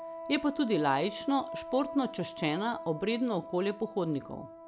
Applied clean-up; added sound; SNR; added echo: none; Wind instrument, woodwind instrument; 12 dB; none.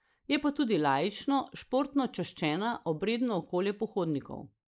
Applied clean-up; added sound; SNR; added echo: neural mask model Resemble Enhance denoiser.